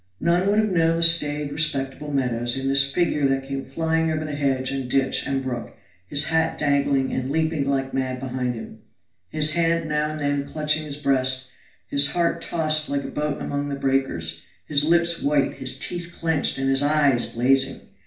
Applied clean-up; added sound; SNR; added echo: none; none; none; reverberation time 0.4 s.